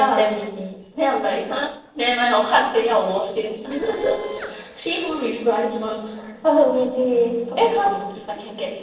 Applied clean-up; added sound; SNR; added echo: neural separator model SepFormer DNS4.